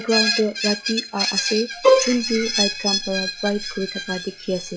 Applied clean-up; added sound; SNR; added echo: classical method log-MMSE.